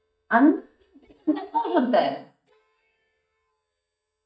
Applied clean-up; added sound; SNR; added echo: neural mask model DeepFilterNet 3.